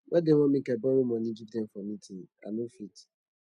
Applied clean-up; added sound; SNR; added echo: none; none; none; none.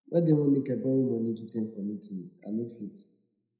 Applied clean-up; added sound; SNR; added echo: none; none; none; reverberation time 0.8 s.